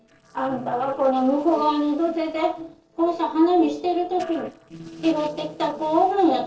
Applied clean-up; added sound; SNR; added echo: neural separator model SepFormer DNS4.